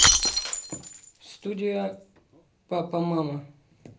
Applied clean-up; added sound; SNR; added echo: none; Shatter; -4 dB; reverberation time 0.3 s.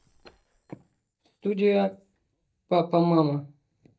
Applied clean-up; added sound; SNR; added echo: neural mask model DeepFilterNet 3.